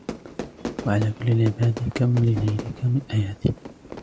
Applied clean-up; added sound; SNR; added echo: none; Fire / Fireworks; 12 dB; none.